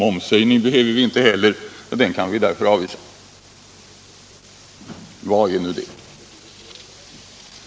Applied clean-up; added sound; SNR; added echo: none; none; none; none.